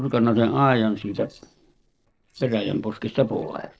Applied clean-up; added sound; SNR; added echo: neural separator model SepFormer DNS4.